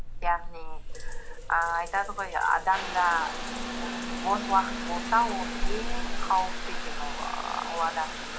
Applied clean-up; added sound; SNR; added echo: none; Trickle, dribble / Bathtub (filling or washing) / Water tap, faucet; 2 dB; none.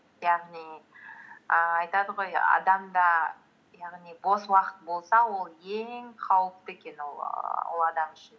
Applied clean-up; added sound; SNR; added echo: none; none; none; none.